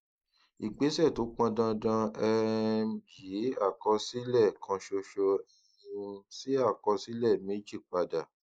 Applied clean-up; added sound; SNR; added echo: neural mask model Resemble Enhance denoiser.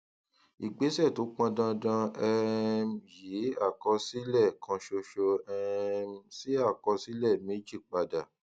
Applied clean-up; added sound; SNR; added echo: none; none; none; none.